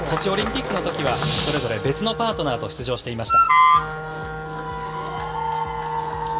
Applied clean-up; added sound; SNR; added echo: none; Wind instrument, woodwind instrument; -1 dB; reverberation time 0.9 s.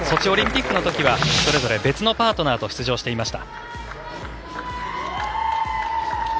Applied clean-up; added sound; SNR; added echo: none; none; none; none.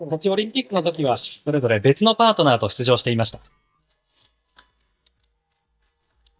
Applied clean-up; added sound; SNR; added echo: neural mask model DeepFilterNet 3.